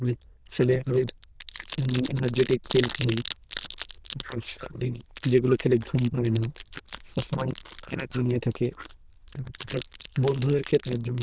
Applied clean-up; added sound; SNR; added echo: neural diffusion model UNIVERSE++.